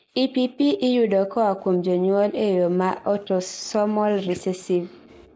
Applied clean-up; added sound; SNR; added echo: neural mask model Resemble Enhance denoiser.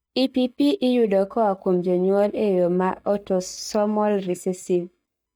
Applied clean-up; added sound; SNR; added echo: neural mask model DeepFilterNet 3.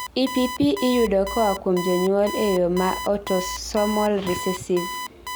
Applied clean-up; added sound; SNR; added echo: none; Alarm; 10 dB; none.